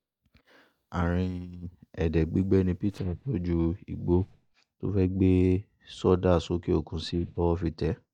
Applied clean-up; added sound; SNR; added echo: neural mask model DeepFilterNet 3.